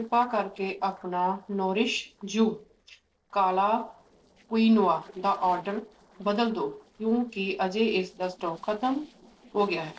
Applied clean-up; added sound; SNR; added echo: neural separator model SepFormer DNS4.